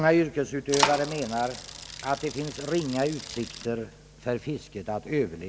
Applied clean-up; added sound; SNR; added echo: none; Bicycle; 5 dB; none.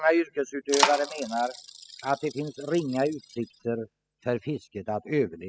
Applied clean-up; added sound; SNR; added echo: classical method spectral subtraction.